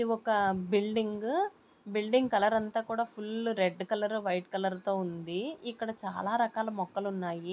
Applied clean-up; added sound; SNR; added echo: none; none; none; none.